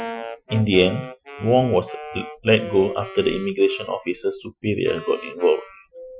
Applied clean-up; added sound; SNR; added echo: classical method Wiener filter.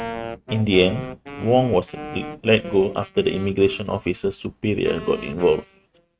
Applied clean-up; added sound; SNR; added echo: neural mask model RNNoise.